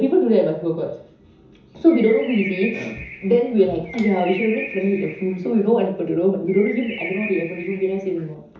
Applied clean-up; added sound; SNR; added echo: none; Bird; 14 dB; reverberation time 0.6 s.